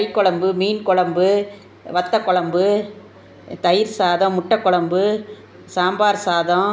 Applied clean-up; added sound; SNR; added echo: none; none; none; none.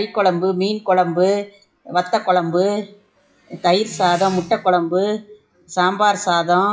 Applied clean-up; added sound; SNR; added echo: classical method WPE with log-MMSE.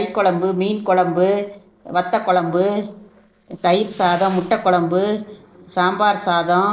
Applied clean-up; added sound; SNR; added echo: neural separator model SepFormer DNS4.